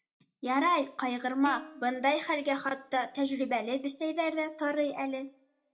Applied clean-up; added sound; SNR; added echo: none; Plucked string instrument; 19 dB; reverberation time 0.3 s.